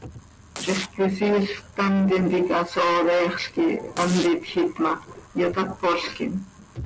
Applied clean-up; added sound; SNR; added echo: none; Domestic sounds, home sounds; 14 dB; none.